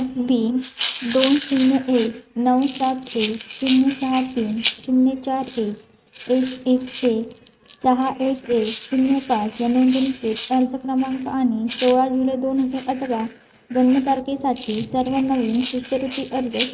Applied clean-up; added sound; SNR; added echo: neural mask model RNNoise.